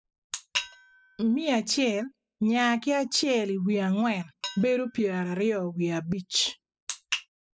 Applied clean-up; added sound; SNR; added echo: classical method spectral subtraction.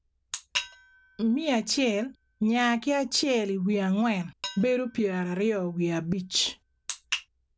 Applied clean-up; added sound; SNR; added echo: none; Dishes, pots, and pans; 20 dB; none.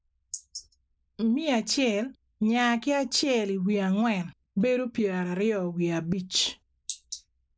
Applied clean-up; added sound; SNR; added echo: neural mask model Resemble Enhance denoiser.